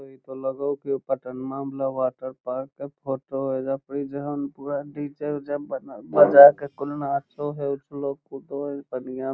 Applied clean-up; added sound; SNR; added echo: none; Brass instrument; 7 dB; none.